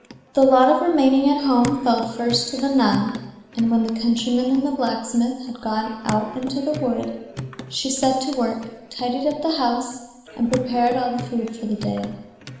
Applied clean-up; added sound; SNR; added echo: none; Hands / Wood; 16 dB; reverberation time 1.1 s.